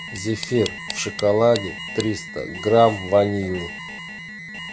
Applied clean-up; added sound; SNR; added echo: none; Alarm + Tick; 12 dB; none.